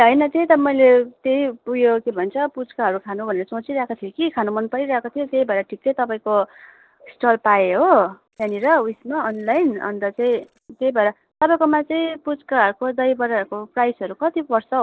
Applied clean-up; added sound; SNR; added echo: neural separator model SepFormer DNS4.